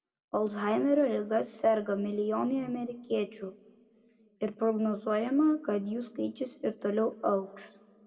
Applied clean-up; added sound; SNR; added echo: none; none; none; reverberation time 0.8 s.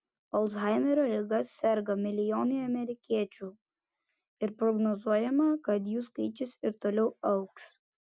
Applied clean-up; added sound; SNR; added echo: none; none; none; none.